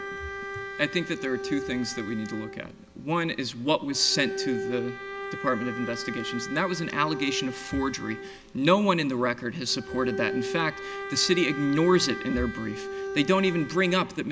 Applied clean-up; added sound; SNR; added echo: none; Bowed string instrument; 9 dB; none.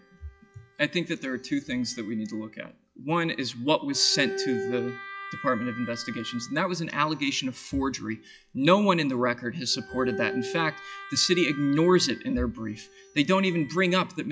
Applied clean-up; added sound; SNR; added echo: classical method log-MMSE.